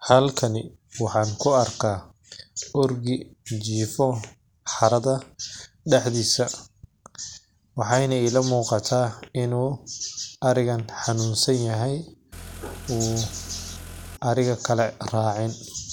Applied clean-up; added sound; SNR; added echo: none; Car; 13 dB; none.